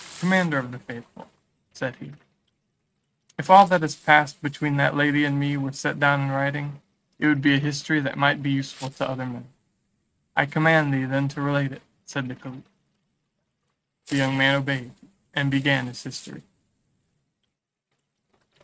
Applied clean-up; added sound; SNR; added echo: neural mask model RNNoise.